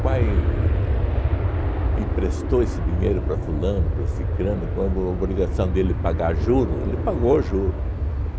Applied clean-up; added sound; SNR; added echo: none; Aircraft; -3 dB; none.